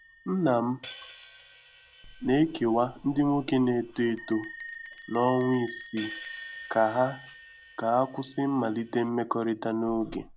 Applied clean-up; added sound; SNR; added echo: none; Bell + Hi-hat; 13 dB; none.